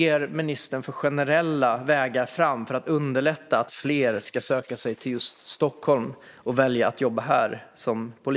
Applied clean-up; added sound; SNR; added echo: neural mask model Resemble Enhance denoiser.